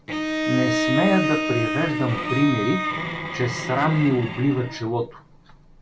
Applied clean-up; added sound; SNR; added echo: none; Bowed string instrument; 3 dB; none.